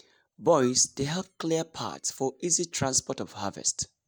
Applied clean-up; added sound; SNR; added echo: neural mask model DeepFilterNet 3.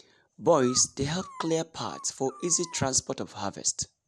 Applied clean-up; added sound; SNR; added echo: none; Dog; 18 dB; none.